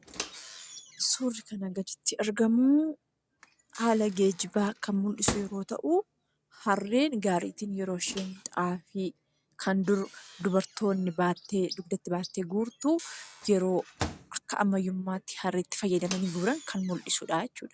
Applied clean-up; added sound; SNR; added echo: none; Microwave oven; 16 dB; none.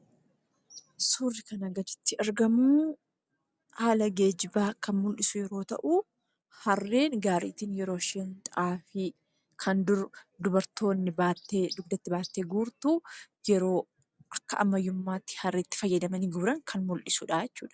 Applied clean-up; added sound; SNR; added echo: none; none; none; none.